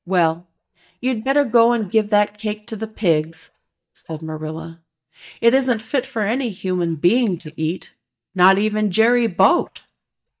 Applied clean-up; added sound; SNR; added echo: neural mask model DeepFilterNet 3.